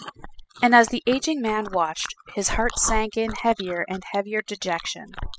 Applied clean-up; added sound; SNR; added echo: classical method spectral subtraction.